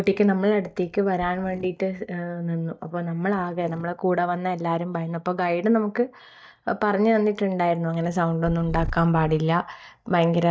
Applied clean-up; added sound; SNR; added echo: neural mask model DeepFilterNet 3.